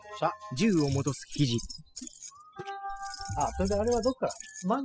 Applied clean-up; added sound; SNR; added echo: classical method spectral subtraction.